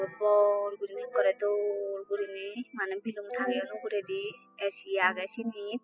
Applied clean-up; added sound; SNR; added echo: classical method spectral subtraction.